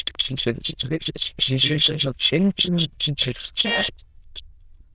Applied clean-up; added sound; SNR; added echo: neural diffusion model UNIVERSE++.